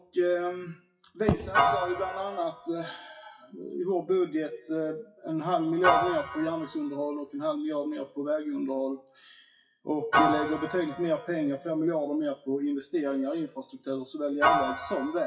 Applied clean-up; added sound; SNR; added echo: classical method WPE with log-MMSE.